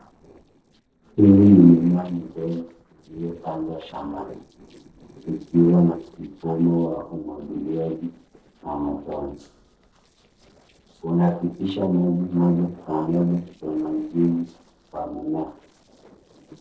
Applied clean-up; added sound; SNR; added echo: neural separator model SepFormer DNS4.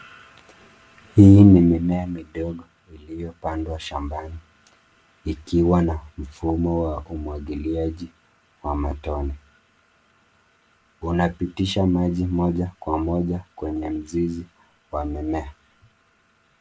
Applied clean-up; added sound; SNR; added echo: none; none; none; none.